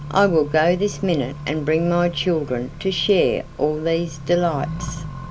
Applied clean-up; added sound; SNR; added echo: none; Accelerating, revving, vroom; 12 dB; none.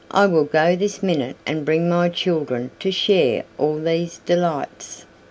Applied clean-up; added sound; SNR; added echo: none; none; none; none.